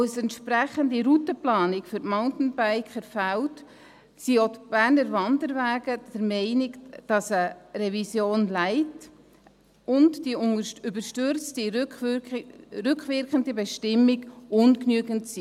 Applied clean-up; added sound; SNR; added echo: none; none; none; none.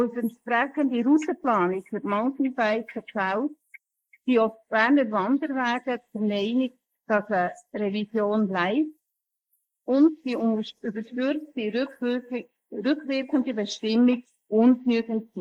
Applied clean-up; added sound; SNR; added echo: neural mask model Resemble Enhance denoiser.